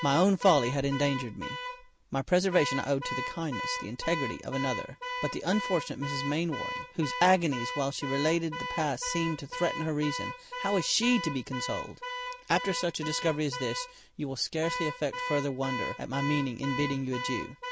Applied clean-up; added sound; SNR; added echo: none; Alarm / Car; 7 dB; none.